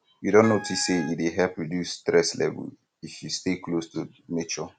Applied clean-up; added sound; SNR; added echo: none; Wind instrument, woodwind instrument; 13 dB; none.